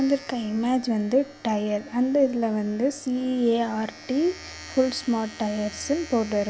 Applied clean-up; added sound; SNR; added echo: none; Domestic sounds, home sounds; 19 dB; none.